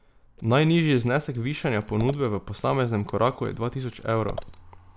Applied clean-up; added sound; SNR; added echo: none; Scissors; 19 dB; none.